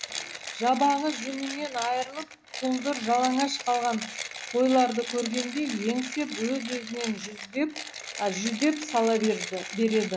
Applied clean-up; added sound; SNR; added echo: none; Mechanisms; 10 dB; none.